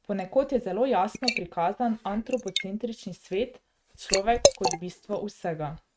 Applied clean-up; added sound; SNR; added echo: neural mask model RNNoise.